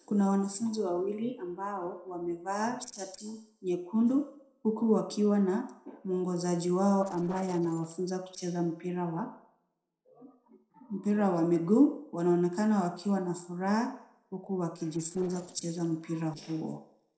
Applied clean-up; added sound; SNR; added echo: neural separator model SepFormer DNS4.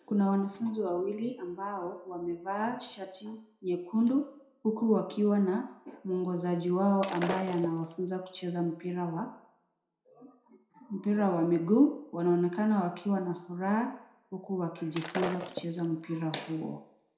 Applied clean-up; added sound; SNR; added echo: none; Shatter; 8 dB; reverberation time 0.6 s.